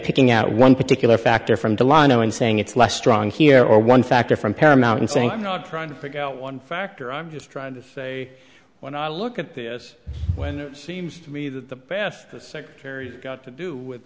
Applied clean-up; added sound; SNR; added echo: none; none; none; none.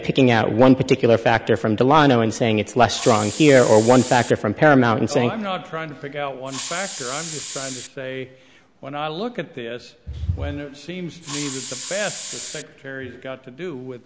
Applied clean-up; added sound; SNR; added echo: none; Hiss; 11 dB; none.